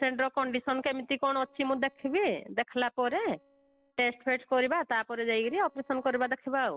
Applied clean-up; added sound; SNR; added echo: neural separator model SepFormer DNS4.